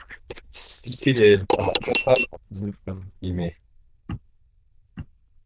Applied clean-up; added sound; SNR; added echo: neural diffusion model UNIVERSE++.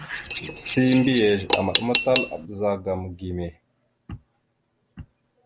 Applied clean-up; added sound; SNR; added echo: none; Cutlery, silverware / Dishes, pots, and pans; 3 dB; none.